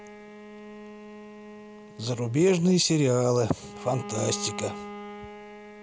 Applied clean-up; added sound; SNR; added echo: none; Bowed string instrument; 14 dB; none.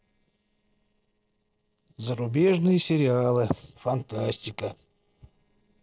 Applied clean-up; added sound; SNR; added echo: neural separator model SepFormer DNS4.